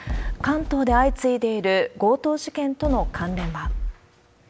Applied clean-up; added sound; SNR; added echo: none; Fireworks; 5 dB; none.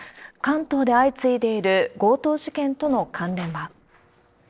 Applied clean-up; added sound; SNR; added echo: neural separator model SepFormer DNS4.